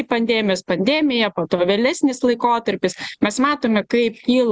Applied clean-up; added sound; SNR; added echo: none; none; none; none.